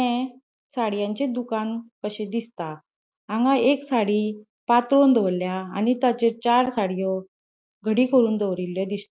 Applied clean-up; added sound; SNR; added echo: none; none; none; none.